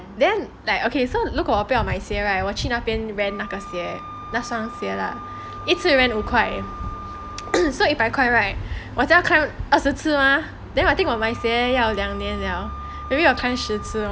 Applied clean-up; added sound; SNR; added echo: none; Wind instrument, woodwind instrument; 17 dB; none.